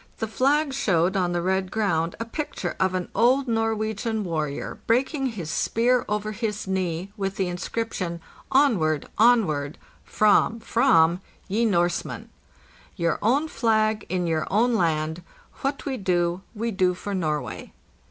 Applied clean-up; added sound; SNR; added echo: none; none; none; none.